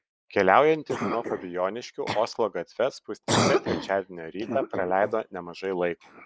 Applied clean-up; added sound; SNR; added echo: neural mask model Resemble Enhance denoiser.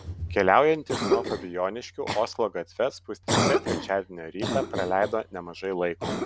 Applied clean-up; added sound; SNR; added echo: none; Cough; 4 dB; none.